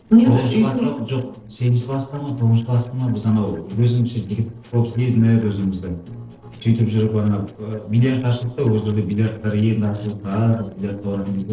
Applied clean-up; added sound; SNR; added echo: neural separator model SepFormer DNS4.